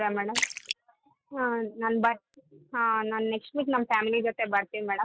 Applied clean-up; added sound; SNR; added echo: neural mask model RNNoise.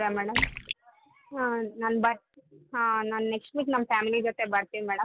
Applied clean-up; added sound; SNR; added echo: none; Splash, splatter; 6 dB; none.